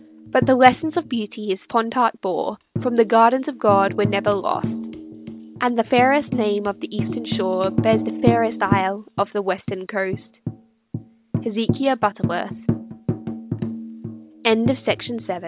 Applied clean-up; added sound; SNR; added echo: none; Tambourine; 7 dB; none.